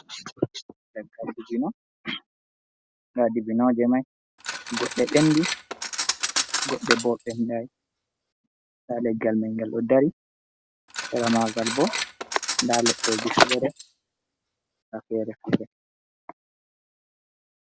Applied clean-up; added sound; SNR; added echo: none; Cutlery, silverware; 3 dB; none.